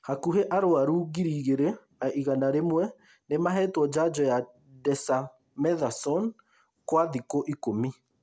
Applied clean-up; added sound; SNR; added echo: none; none; none; none.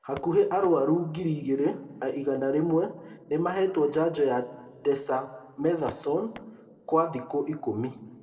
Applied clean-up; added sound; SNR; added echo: neural separator model SepFormer DNS4.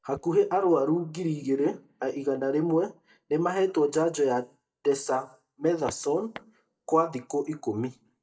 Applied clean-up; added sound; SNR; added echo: neural mask model DeepFilterNet 3.